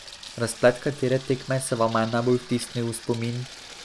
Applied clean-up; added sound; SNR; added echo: none; Sink (filling or washing) / Water tap, faucet; 17 dB; none.